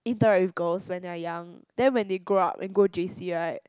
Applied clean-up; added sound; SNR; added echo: none; none; none; none.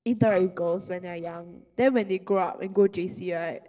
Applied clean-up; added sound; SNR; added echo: neural separator model SepFormer DNS4.